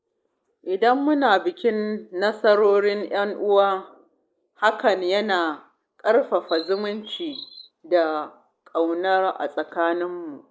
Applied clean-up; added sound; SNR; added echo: neural mask model Resemble Enhance denoiser.